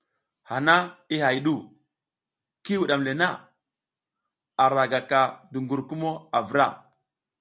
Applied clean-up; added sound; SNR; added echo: none; none; none; none.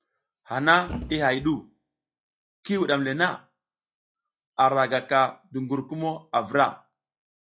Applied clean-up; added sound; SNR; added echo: classical method log-MMSE.